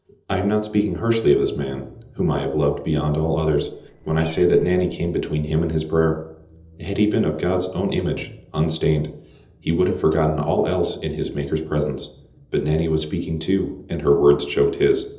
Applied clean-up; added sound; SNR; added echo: neural separator model SepFormer DNS4.